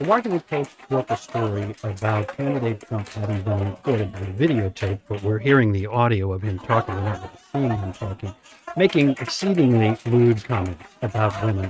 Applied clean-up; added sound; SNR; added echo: neural mask model RNNoise.